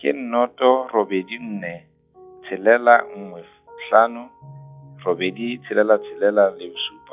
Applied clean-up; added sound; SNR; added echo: classical method log-MMSE.